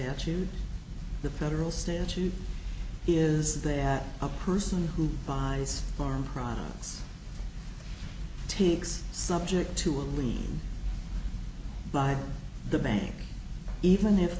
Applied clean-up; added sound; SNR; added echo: none; none; none; none.